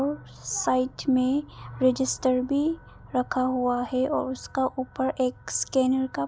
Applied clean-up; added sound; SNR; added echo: none; none; none; none.